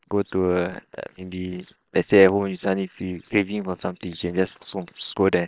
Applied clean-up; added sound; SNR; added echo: neural separator model SepFormer WHAM!.